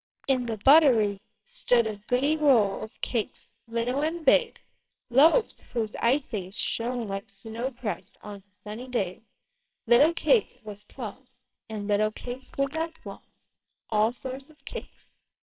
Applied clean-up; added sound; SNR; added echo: neural separator model SepFormer WHAMR!.